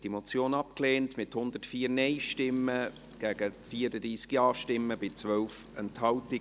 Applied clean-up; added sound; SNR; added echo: none; Wind; 20 dB; none.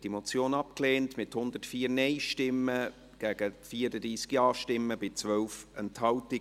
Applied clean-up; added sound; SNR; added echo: none; none; none; none.